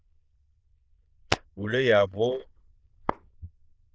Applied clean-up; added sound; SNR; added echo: neural diffusion model UNIVERSE++.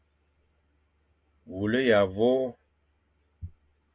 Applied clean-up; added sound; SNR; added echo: none; none; none; none.